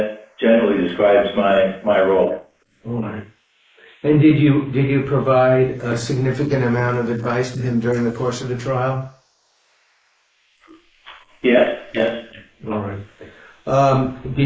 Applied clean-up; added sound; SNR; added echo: neural mask model Resemble Enhance denoiser.